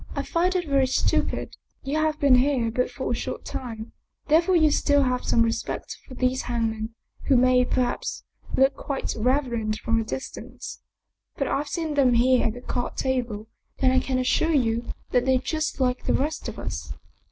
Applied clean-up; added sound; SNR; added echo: none; none; none; none.